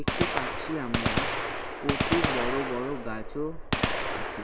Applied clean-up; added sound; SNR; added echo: none; Gunshot, gunfire; -5 dB; none.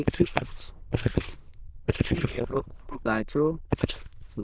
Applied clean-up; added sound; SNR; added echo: neural diffusion model UNIVERSE++.